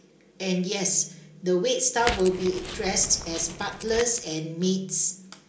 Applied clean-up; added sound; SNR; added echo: none; Crackle; 9 dB; reverberation time 0.2 s.